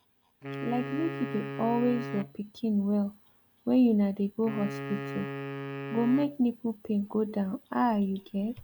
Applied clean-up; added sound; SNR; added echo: none; Wind instrument, woodwind instrument; 10 dB; none.